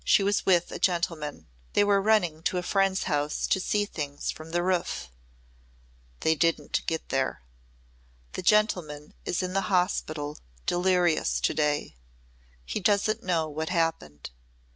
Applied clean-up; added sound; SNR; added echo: none; none; none; none.